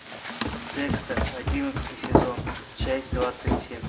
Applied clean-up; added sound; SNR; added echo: none; Run; -5 dB; reverberation time 1.2 s.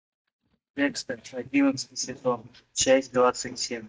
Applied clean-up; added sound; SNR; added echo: neural mask model DeepFilterNet 3.